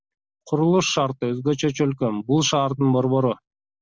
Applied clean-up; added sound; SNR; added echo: none; none; none; none.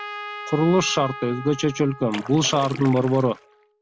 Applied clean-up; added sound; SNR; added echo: none; Splash, splatter + Trumpet; 14 dB; none.